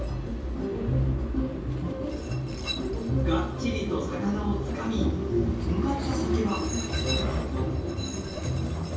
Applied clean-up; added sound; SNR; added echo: none; Train; 3 dB; reverberation time 0.6 s.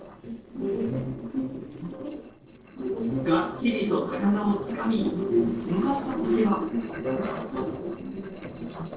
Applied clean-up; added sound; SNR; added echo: neural separator model SepFormer DNS4.